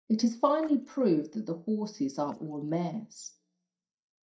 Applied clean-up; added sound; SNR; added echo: neural mask model DeepFilterNet 3.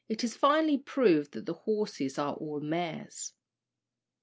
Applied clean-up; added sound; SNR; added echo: none; none; none; none.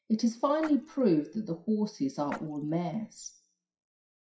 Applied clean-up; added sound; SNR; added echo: classical method WPE with log-MMSE.